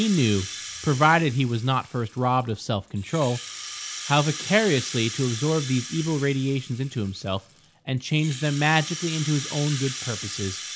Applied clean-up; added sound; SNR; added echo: none; Rattle (instrument); 12 dB; none.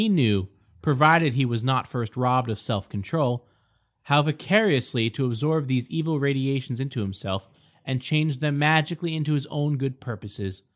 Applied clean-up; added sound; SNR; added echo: none; none; none; none.